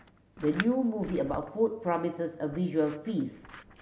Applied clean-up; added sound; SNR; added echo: none; Scissors; 15 dB; none.